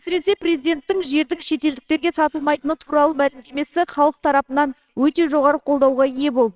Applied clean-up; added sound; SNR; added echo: neural separator model SepFormer WHAMR!.